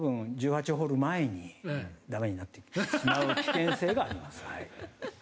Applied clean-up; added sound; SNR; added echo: none; none; none; none.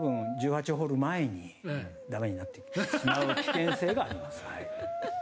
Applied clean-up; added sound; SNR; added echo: none; Brass instrument; 10 dB; none.